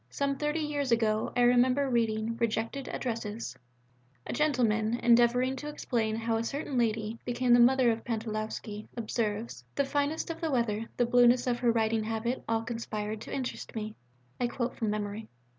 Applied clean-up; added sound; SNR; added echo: none; none; none; none.